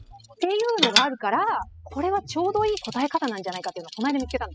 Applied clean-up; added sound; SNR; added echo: classical method spectral subtraction.